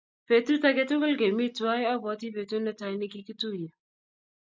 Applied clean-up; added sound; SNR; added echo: none; none; none; none.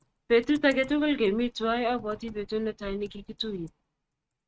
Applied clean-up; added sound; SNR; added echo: neural mask model RNNoise.